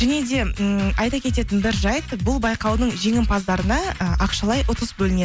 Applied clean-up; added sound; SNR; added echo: none; none; none; none.